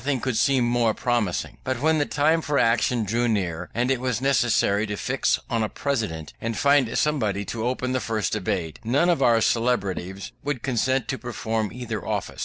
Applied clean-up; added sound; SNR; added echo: none; none; none; none.